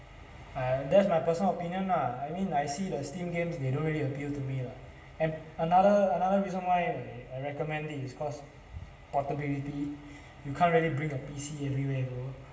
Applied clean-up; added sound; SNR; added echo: none; none; none; reverberation time 1.0 s.